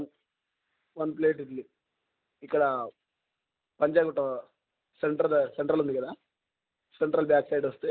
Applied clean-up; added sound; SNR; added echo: none; none; none; none.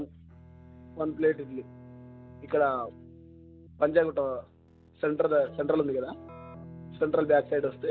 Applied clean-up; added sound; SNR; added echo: none; Bowed string instrument + Keyboard (musical); 19 dB; none.